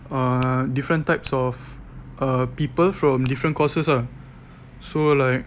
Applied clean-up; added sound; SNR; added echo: none; Finger snapping; 19 dB; none.